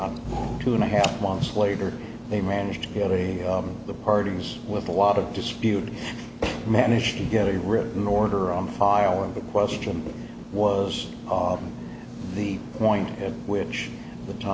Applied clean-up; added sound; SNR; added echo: none; none; none; none.